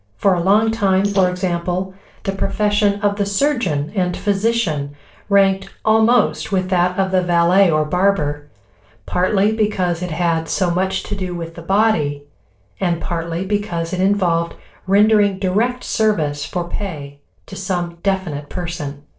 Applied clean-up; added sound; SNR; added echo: neural separator model SepFormer DNS4.